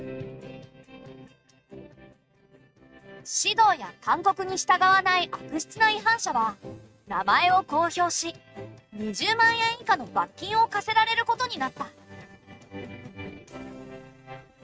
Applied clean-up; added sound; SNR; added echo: neural mask model RNNoise.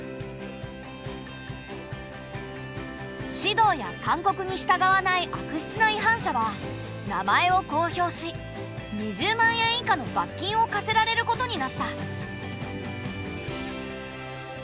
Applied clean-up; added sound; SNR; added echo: none; none; none; none.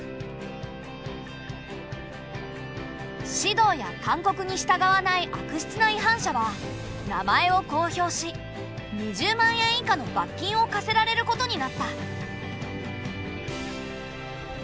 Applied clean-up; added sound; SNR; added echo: none; Subway, metro, underground + Wind instrument, woodwind instrument; 19 dB; none.